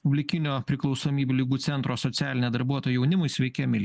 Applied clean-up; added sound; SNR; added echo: none; none; none; none.